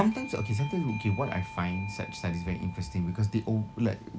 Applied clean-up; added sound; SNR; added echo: none; Doorbell; 15 dB; none.